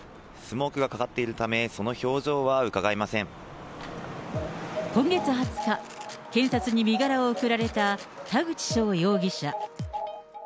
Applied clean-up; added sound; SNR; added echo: none; none; none; none.